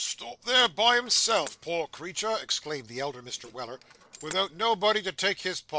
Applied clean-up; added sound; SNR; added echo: neural separator model SepFormer DNS4.